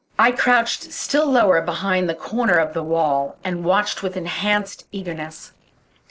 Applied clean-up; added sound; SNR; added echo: neural separator model SepFormer DNS4.